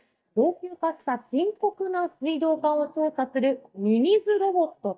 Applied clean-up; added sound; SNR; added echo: neural mask model DeepFilterNet 3.